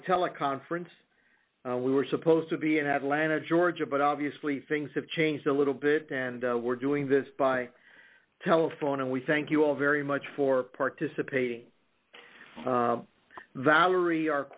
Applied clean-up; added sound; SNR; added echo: none; none; none; none.